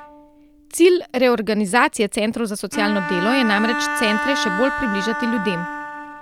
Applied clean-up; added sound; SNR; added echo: none; Bowed string instrument; 6 dB; none.